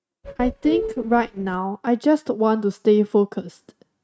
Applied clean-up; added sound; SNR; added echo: neural mask model RNNoise.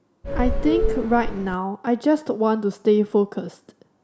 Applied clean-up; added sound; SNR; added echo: none; Subway, metro, underground / Doorbell; 0 dB; none.